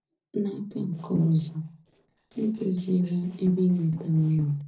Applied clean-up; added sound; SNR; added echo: neural separator model SepFormer DNS4.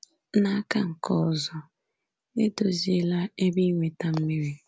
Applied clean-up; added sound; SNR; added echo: none; none; none; none.